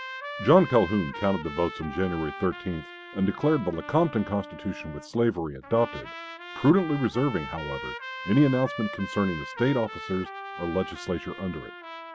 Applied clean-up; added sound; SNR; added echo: none; Trumpet; 12 dB; none.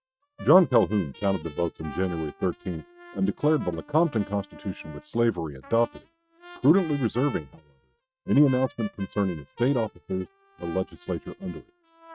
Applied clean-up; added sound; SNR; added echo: neural mask model RNNoise.